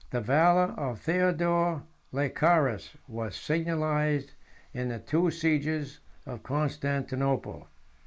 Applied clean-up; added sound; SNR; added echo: neural mask model Resemble Enhance denoiser.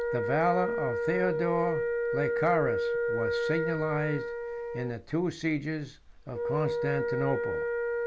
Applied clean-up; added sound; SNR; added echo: none; Wind instrument, woodwind instrument; -1 dB; none.